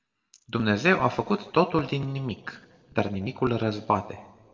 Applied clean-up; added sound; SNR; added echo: none; none; none; reverberation time 1.2 s.